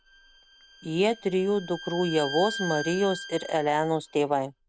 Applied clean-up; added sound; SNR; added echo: none; Bowed string instrument; 12 dB; none.